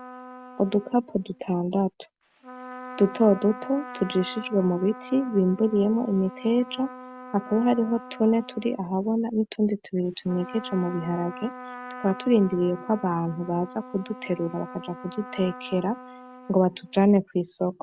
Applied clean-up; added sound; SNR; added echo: none; Trumpet; 16 dB; none.